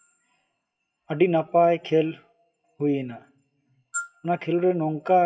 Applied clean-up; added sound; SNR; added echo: classical method WPE with log-MMSE.